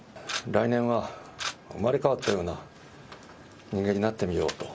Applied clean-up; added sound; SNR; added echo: none; none; none; none.